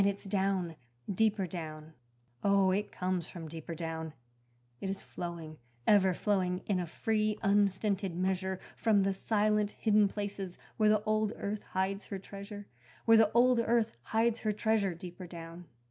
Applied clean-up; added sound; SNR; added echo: none; none; none; none.